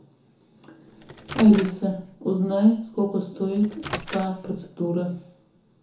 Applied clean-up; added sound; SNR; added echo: none; Microwave oven; 12 dB; reverberation time 0.6 s.